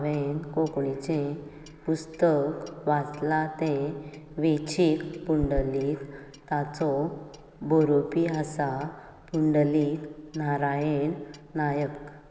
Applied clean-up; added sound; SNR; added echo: none; Clock; 18 dB; none.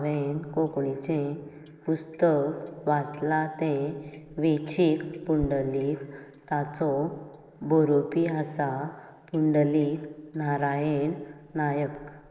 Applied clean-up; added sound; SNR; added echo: neural mask model Resemble Enhance denoiser.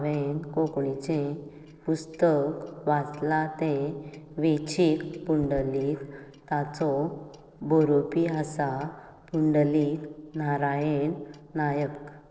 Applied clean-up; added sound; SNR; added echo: neural separator model SepFormer DNS4.